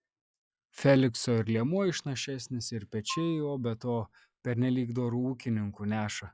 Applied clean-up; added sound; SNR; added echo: classical method log-MMSE.